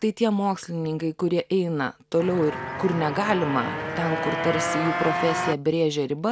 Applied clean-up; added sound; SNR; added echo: none; Motorcycle; 3 dB; none.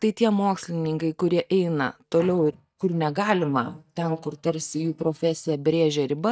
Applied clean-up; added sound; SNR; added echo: neural mask model DeepFilterNet 3.